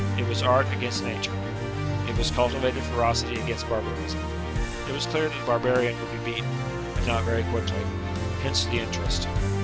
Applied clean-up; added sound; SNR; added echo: none; Musical instrument; -1 dB; none.